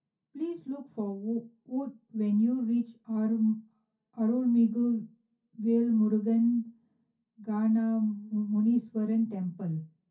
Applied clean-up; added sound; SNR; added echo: none; none; none; reverberation time 0.3 s.